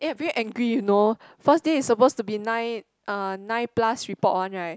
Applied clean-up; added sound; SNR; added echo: none; none; none; none.